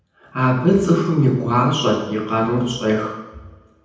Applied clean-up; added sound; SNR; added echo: none; none; none; reverberation time 0.9 s.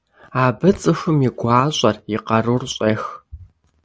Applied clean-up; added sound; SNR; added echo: none; none; none; none.